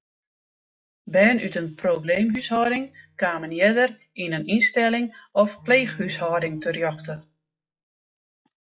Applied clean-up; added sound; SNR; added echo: classical method log-MMSE.